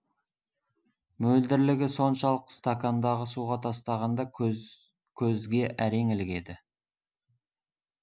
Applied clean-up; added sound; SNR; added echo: none; none; none; none.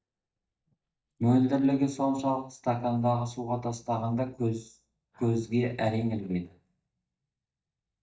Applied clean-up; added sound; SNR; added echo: neural mask model DeepFilterNet 3.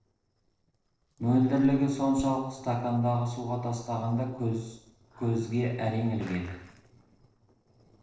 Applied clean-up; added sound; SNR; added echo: neural separator model SepFormer DNS4.